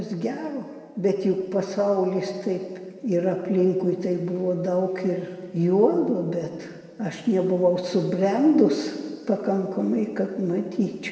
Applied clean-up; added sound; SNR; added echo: none; none; none; reverberation time 1.6 s.